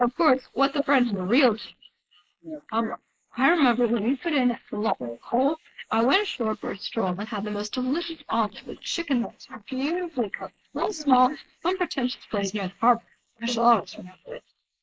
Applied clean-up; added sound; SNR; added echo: neural mask model Resemble Enhance denoiser.